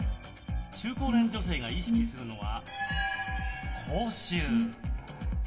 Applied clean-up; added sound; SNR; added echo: none; Brass instrument; -1 dB; reverberation time 1.5 s.